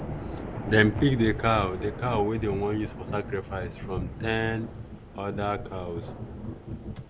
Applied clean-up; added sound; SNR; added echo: none; Thunder / Rain; 7 dB; none.